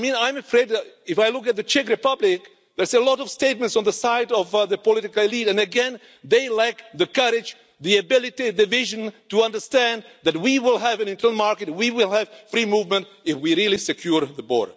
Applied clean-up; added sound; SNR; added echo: none; none; none; none.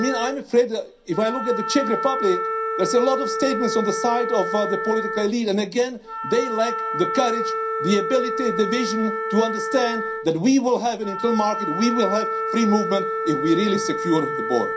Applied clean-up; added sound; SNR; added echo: none; Wind instrument, woodwind instrument; 4 dB; reverberation time 0.3 s.